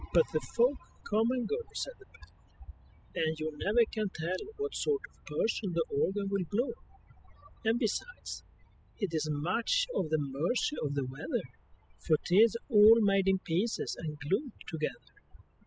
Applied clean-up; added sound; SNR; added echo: classical method spectral subtraction.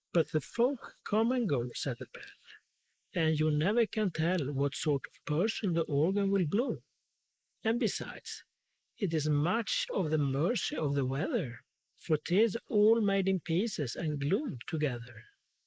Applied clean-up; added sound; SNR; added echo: neural mask model Resemble Enhance denoiser.